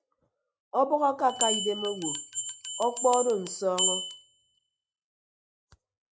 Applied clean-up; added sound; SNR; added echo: classical method log-MMSE.